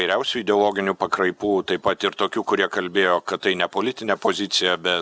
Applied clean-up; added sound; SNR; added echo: none; none; none; none.